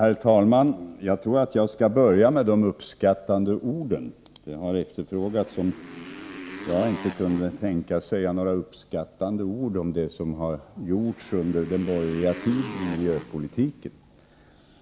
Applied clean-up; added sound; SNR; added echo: none; Motorcycle; 16 dB; none.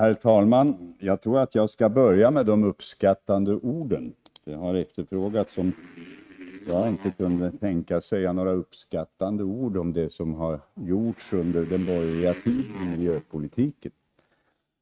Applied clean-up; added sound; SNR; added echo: neural mask model RNNoise.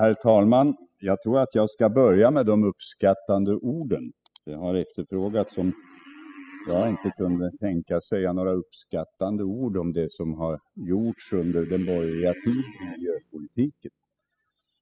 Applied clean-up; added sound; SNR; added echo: classical method spectral subtraction.